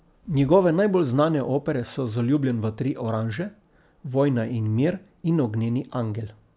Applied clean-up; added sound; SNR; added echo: none; none; none; none.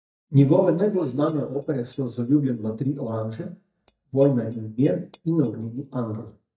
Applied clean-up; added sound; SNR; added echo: neural mask model DeepFilterNet 3.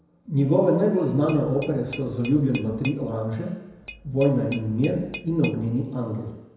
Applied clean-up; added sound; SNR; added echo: none; Tap / Glass; 17 dB; reverberation time 1.0 s.